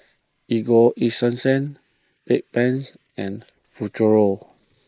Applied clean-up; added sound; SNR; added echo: neural mask model Resemble Enhance denoiser.